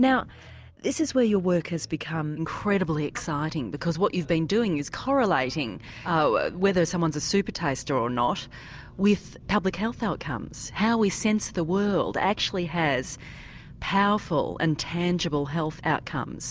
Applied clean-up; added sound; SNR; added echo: none; none; none; none.